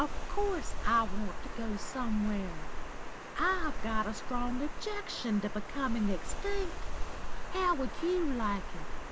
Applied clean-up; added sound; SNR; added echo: none; Water; -1 dB; none.